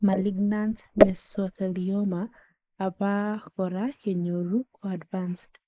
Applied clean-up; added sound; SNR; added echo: neural mask model Resemble Enhance denoiser.